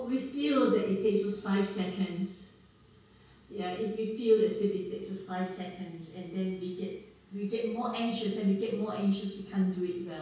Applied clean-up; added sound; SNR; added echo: none; none; none; reverberation time 0.6 s.